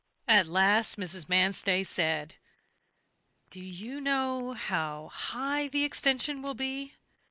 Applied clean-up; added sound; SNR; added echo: neural mask model Resemble Enhance denoiser.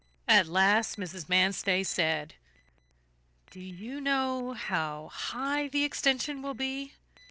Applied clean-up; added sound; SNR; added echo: neural separator model SepFormer DNS4.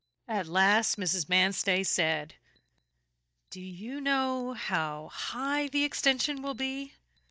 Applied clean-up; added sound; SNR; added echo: neural mask model DeepFilterNet 3.